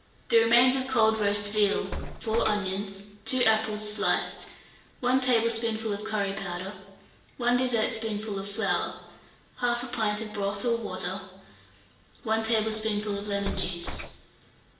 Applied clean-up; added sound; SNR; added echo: none; Bus; 9 dB; reverberation time 0.9 s.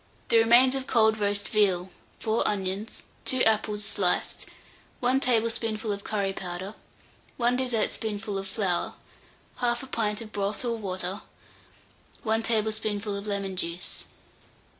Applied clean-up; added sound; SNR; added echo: none; none; none; none.